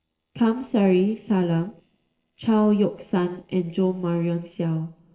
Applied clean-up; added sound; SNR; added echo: neural separator model SepFormer DNS4.